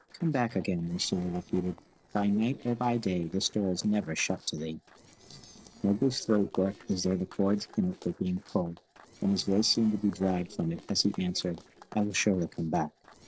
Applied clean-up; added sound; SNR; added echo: neural separator model SepFormer DNS4.